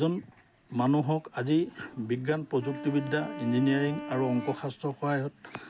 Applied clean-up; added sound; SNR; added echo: none; Wind instrument, woodwind instrument; 12 dB; none.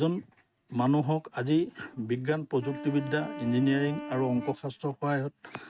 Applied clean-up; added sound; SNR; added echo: neural mask model RNNoise.